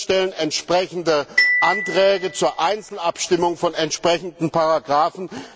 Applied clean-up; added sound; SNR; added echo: none; Glockenspiel; 5 dB; none.